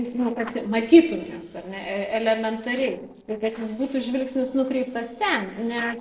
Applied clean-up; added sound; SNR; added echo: neural separator model SepFormer DNS4.